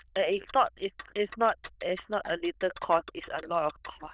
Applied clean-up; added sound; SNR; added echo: neural diffusion model UNIVERSE++.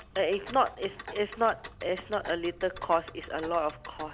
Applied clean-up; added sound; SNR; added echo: none; Tick; 15 dB; none.